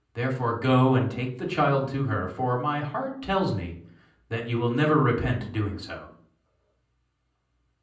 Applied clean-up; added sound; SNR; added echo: none; none; none; reverberation time 0.6 s.